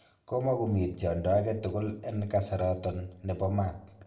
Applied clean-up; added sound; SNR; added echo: none; none; none; reverberation time 0.5 s.